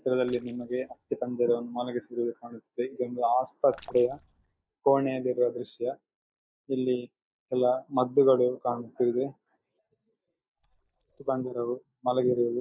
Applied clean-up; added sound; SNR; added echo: neural mask model DeepFilterNet 3.